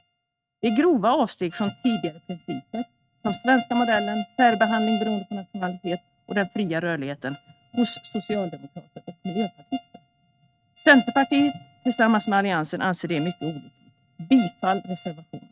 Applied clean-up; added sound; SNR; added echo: neural mask model RNNoise.